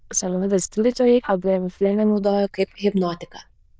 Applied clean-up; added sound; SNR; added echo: neural diffusion model UNIVERSE++.